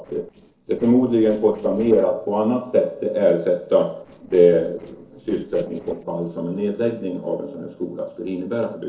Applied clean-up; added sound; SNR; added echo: neural separator model SepFormer DNS4.